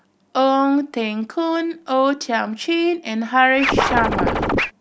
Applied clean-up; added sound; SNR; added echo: none; Scratching (performance technique); -1 dB; none.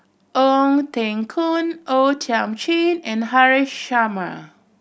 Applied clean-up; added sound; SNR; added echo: none; none; none; none.